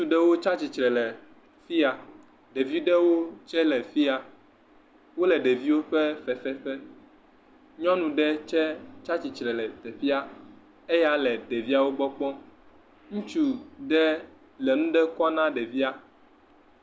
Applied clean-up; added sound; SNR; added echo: none; none; none; none.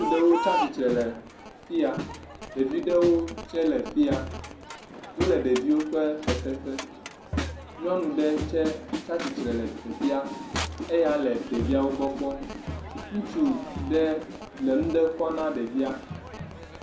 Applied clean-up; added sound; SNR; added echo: none; Crowd; 8 dB; reverberation time 0.6 s.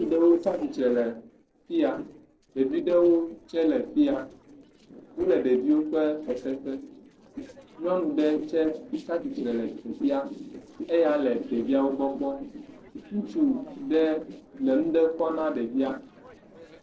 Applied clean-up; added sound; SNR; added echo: neural separator model SepFormer DNS4.